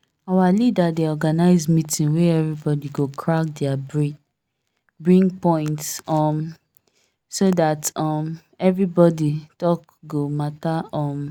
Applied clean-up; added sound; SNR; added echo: none; none; none; none.